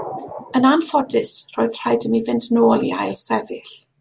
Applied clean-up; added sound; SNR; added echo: none; none; none; none.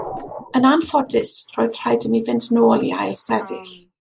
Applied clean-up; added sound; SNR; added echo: neural mask model Resemble Enhance denoiser.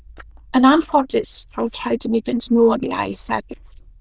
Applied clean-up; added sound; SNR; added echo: neural diffusion model UNIVERSE++.